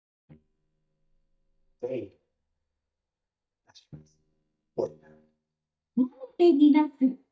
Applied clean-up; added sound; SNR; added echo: neural mask model DeepFilterNet 3.